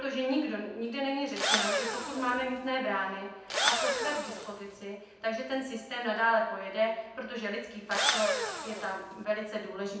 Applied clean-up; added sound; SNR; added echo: none; Engine / Drill; -1 dB; reverberation time 0.8 s.